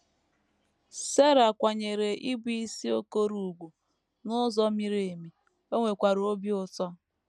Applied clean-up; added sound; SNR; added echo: none; none; none; none.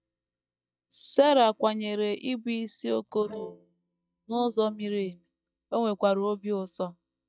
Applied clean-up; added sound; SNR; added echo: neural mask model DeepFilterNet 3.